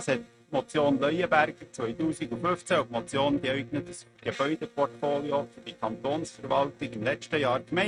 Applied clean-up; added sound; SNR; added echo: neural mask model RNNoise.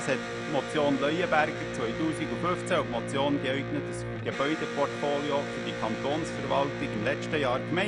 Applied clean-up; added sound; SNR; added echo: none; Electric guitar; 4 dB; none.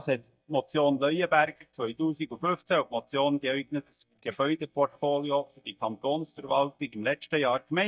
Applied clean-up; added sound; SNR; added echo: neural mask model DeepFilterNet 3.